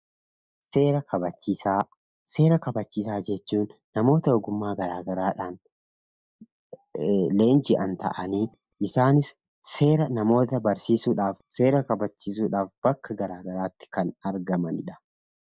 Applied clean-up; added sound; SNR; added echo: neural mask model DeepFilterNet 3.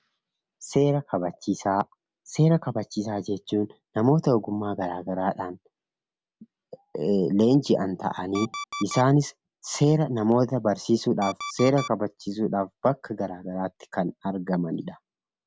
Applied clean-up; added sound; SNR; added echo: none; Alarm; 12 dB; none.